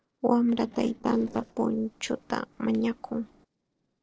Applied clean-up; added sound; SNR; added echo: neural separator model SepFormer DNS4.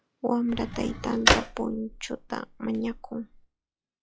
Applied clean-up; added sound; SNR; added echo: classical method log-MMSE.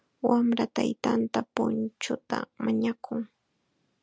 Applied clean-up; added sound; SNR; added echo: none; none; none; none.